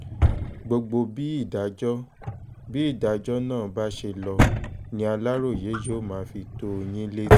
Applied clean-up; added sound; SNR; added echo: none; Drawer open or close; -2 dB; none.